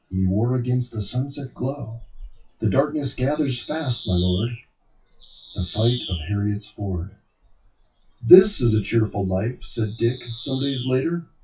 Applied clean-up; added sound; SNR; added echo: classical method WPE with log-MMSE.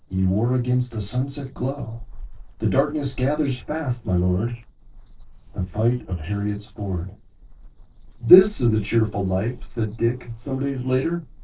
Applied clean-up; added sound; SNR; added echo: neural separator model SepFormer DNS4.